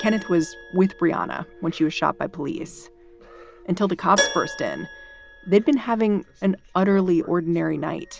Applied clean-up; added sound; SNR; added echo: none; Keyboard (musical); 12 dB; none.